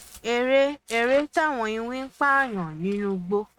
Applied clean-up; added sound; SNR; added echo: neural mask model RNNoise.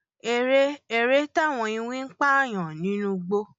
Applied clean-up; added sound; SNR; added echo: none; none; none; none.